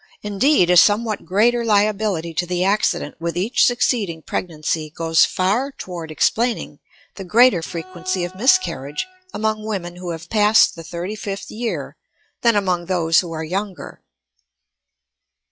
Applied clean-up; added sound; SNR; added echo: classical method log-MMSE.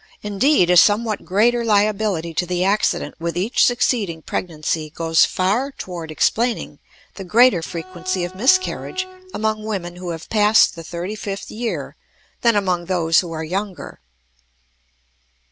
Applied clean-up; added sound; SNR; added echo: none; Bowed string instrument; 17 dB; none.